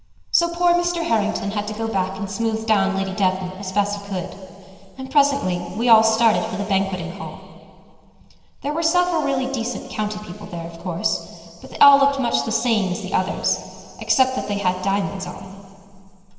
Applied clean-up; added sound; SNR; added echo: none; none; none; reverberation time 2.9 s.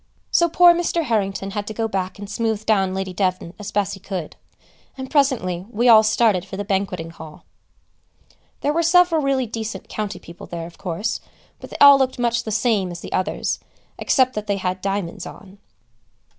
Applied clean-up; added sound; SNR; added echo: none; none; none; none.